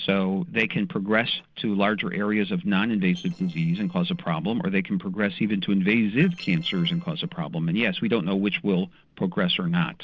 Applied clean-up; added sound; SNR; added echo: neural separator model SepFormer DNS4.